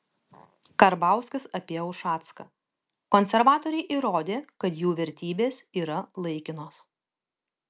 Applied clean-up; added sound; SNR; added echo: none; none; none; none.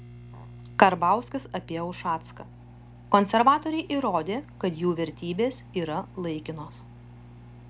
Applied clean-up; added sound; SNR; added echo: none; Microwave oven; 19 dB; none.